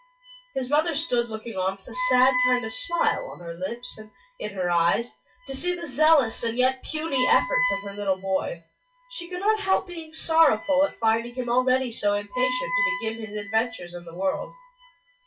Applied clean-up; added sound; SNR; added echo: classical method WPE with log-MMSE.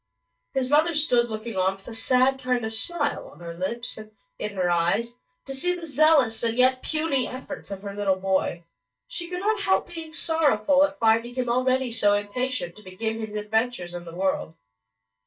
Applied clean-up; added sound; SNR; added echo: neural mask model DeepFilterNet 3.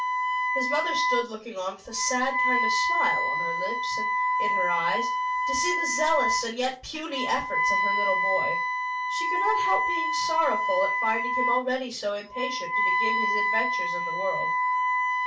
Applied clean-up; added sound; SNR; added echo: none; Wind instrument, woodwind instrument; -5 dB; reverberation time 0.2 s.